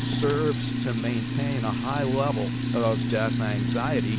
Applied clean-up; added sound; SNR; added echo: none; Sink (filling or washing); -2 dB; none.